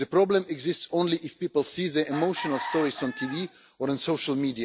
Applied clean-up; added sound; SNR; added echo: none; Chicken, rooster; 11 dB; none.